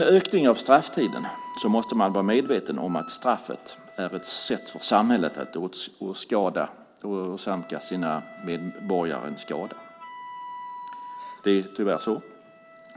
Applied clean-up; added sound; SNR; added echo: none; Wind instrument, woodwind instrument; 17 dB; none.